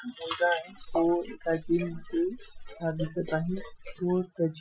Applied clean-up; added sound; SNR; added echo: classical method Wiener filter.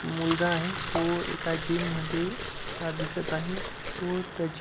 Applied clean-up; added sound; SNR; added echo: none; Engine + Liquid; 5 dB; none.